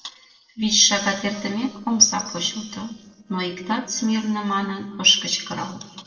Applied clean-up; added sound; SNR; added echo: neural separator model SepFormer DNS4.